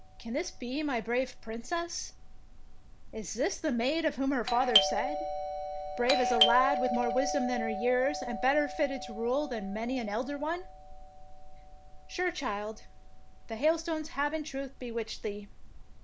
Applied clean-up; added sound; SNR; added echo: none; Doorbell; 4 dB; none.